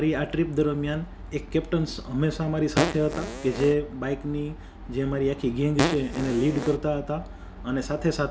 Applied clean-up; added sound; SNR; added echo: none; Fart; 3 dB; none.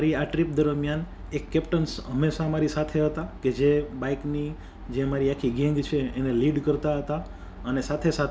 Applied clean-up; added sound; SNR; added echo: none; none; none; none.